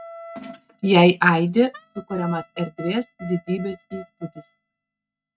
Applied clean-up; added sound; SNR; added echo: neural mask model RNNoise.